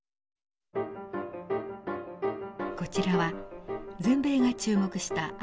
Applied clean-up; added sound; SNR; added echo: none; none; none; none.